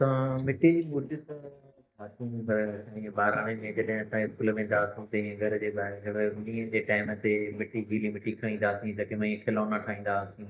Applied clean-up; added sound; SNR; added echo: neural mask model DeepFilterNet 3.